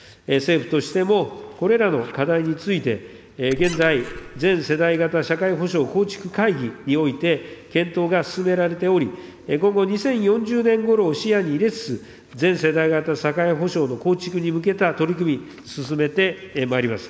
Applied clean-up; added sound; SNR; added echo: none; Squeak; 13 dB; none.